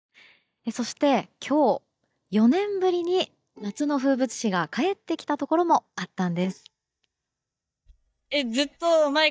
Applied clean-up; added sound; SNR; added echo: neural mask model DeepFilterNet 3.